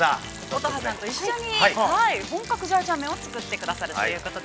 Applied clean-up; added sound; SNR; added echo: none; Liquid; 17 dB; none.